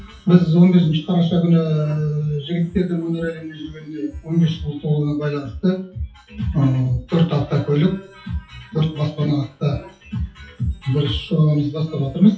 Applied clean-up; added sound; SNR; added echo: classical method WPE with log-MMSE.